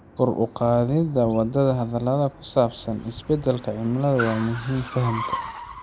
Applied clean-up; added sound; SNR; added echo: none; Car; 13 dB; none.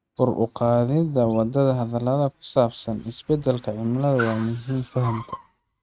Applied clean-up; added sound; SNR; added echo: neural mask model RNNoise.